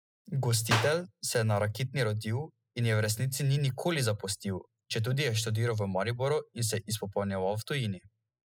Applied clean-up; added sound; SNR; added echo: classical method spectral subtraction.